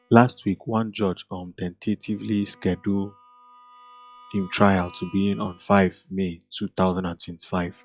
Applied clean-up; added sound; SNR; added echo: classical method log-MMSE.